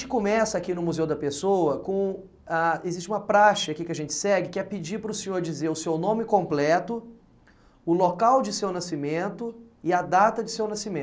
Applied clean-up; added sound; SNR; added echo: none; none; none; none.